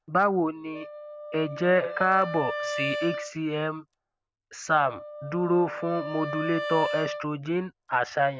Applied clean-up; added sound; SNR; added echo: none; Wind instrument, woodwind instrument; 9 dB; none.